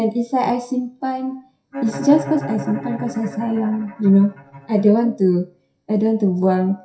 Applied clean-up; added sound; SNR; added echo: classical method WPE with log-MMSE.